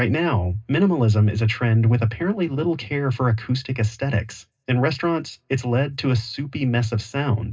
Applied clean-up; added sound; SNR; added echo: none; none; none; reverberation time 0.2 s.